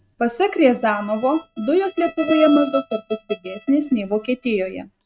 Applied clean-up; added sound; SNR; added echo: neural mask model RNNoise.